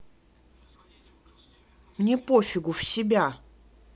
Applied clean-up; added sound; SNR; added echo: none; none; none; none.